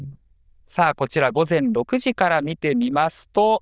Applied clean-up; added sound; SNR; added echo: neural diffusion model UNIVERSE++.